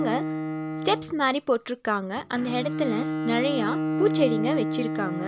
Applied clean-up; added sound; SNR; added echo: none; Bowed string instrument; 2 dB; none.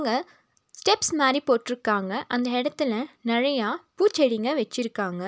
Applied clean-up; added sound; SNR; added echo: none; none; none; none.